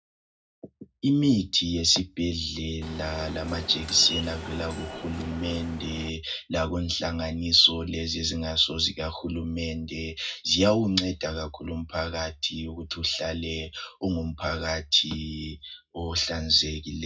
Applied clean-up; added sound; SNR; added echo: none; Subway, metro, underground; 11 dB; reverberation time 0.3 s.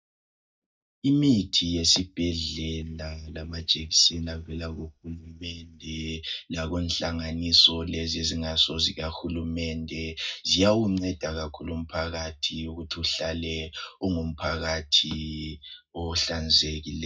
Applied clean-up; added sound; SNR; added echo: neural mask model DeepFilterNet 3.